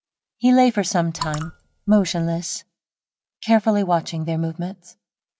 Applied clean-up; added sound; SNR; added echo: neural mask model RNNoise.